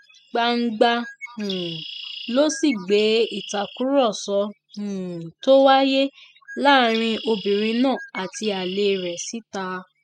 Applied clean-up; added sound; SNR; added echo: classical method spectral subtraction.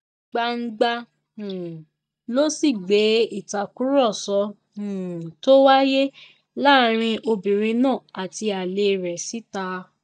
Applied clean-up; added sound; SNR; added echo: neural mask model DeepFilterNet 3.